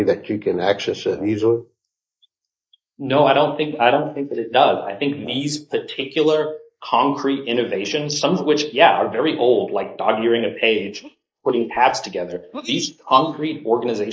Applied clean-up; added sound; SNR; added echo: neural mask model Resemble Enhance denoiser.